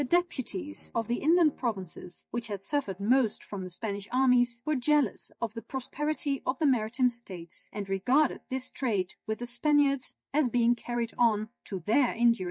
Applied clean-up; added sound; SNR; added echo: neural mask model DeepFilterNet 3.